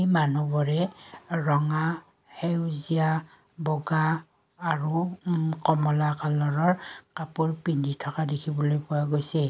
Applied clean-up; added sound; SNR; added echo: none; none; none; none.